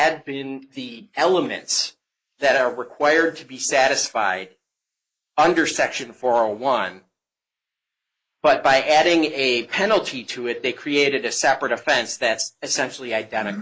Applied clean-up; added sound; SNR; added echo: neural mask model Resemble Enhance denoiser.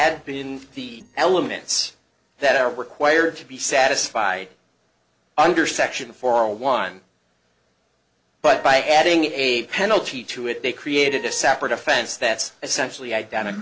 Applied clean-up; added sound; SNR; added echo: neural separator model SepFormer DNS4.